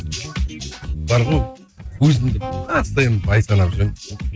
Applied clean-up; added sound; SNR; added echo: neural mask model RNNoise.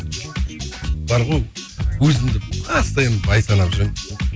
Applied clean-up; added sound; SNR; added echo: none; none; none; none.